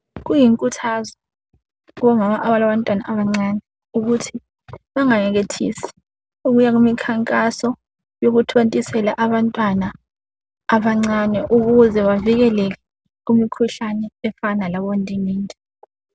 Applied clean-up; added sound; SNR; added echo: none; none; none; none.